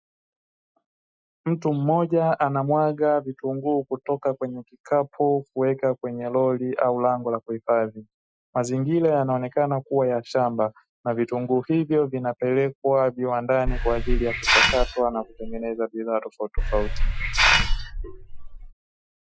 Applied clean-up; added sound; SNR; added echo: classical method Wiener filter.